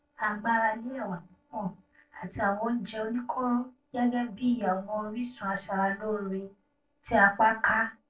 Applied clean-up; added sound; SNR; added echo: neural separator model SepFormer DNS4.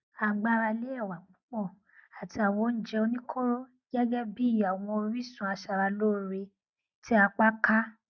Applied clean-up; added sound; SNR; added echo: none; none; none; none.